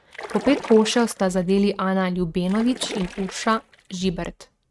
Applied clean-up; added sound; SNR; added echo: neural mask model RNNoise.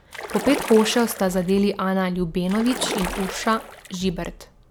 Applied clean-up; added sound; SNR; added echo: none; Splash, splatter; 10 dB; none.